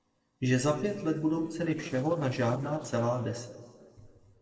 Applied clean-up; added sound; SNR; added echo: neural separator model SepFormer DNS4.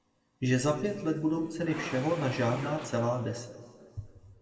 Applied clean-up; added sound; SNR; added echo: none; Engine / Mechanisms; 13 dB; reverberation time 1.4 s.